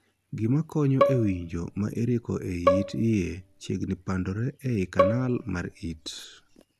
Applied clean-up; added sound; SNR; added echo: none; Bowed string instrument; 2 dB; none.